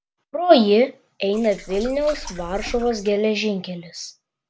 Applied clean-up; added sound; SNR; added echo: none; Liquid; 14 dB; none.